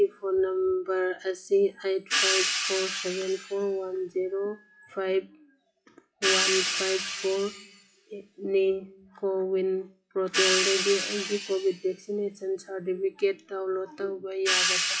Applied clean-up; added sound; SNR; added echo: classical method WPE with log-MMSE.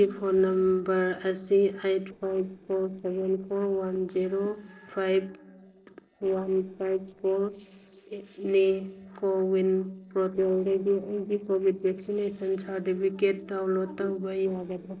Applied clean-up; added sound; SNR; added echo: neural separator model SepFormer DNS4.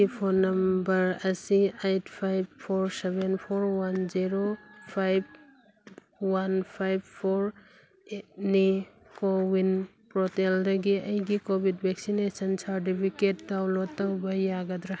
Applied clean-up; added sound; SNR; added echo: none; none; none; none.